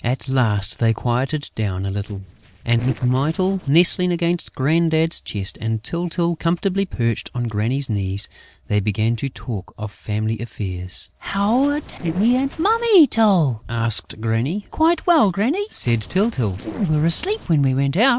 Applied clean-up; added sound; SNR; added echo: neural separator model SepFormer DNS4.